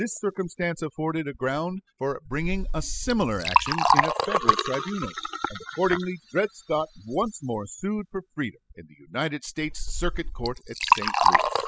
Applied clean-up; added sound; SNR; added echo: classical method spectral subtraction.